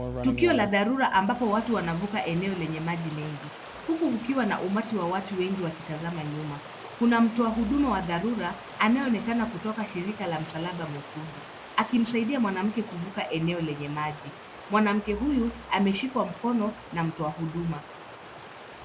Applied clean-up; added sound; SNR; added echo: none; Stream; 14 dB; none.